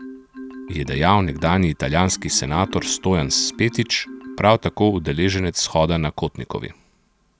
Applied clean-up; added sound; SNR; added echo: none; Marimba, xylophone; 18 dB; none.